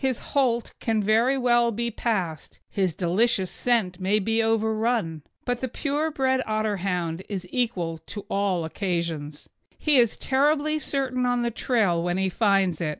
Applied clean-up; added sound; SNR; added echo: none; none; none; none.